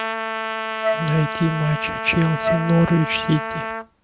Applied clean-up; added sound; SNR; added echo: none; Trumpet + Wind instrument, woodwind instrument; 4 dB; none.